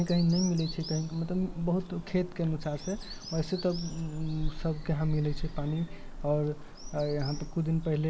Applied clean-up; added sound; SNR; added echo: none; Bird vocalization, bird call, bird song; 7 dB; none.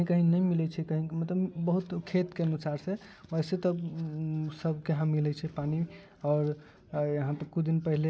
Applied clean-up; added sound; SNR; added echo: none; none; none; none.